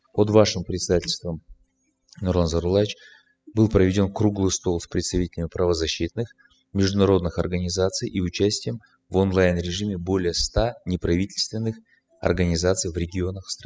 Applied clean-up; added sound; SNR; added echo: classical method spectral subtraction.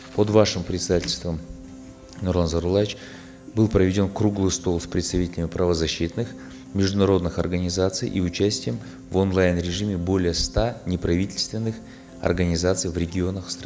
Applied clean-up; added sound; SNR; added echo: none; Piano; 19 dB; none.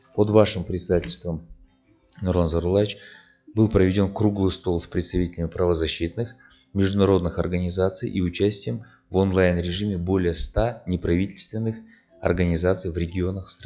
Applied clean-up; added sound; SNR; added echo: classical method log-MMSE.